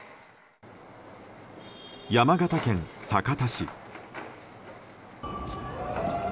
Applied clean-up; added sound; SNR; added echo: none; none; none; none.